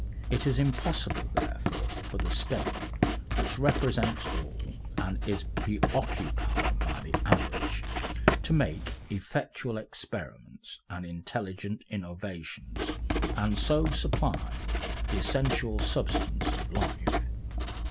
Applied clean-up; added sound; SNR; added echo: none; Writing; -2 dB; none.